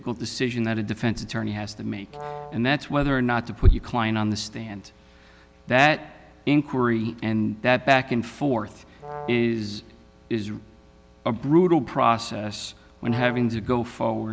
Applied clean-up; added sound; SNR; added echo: none; Brass instrument; 15 dB; none.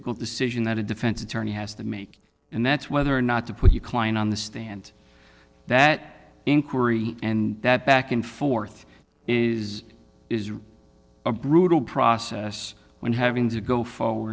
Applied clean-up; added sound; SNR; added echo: neural separator model SepFormer DNS4.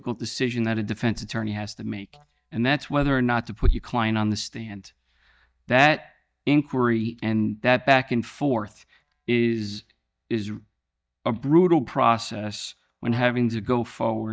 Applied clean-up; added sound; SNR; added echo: neural mask model DeepFilterNet 3.